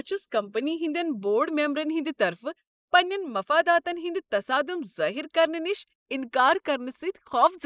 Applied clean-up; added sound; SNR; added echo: neural mask model Resemble Enhance denoiser.